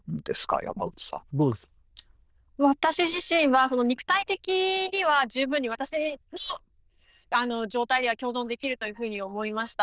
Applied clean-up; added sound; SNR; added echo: neural diffusion model UNIVERSE++.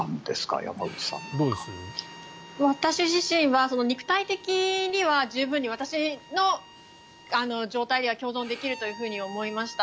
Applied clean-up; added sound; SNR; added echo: none; Bowed string instrument; 20 dB; none.